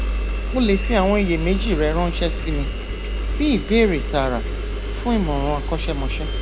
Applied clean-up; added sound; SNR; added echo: none; Engine; 1 dB; none.